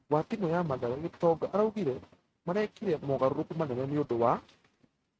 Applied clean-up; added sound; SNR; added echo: neural mask model RNNoise.